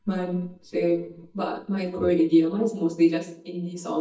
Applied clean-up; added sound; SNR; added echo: neural mask model DeepFilterNet 3.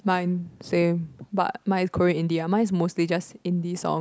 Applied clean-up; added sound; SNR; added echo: none; none; none; none.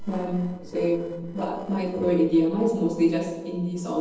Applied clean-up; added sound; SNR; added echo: neural separator model SepFormer DNS4.